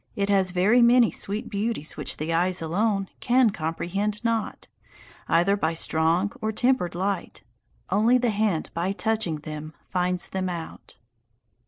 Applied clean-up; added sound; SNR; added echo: none; none; none; none.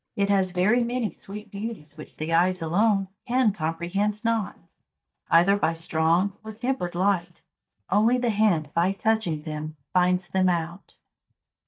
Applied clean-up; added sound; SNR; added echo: neural mask model DeepFilterNet 3.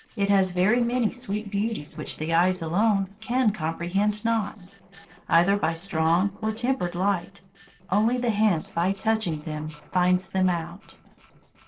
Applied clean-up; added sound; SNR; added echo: neural separator model SepFormer DNS4.